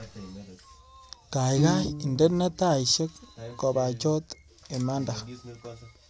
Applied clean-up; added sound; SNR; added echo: none; Piano; 10 dB; none.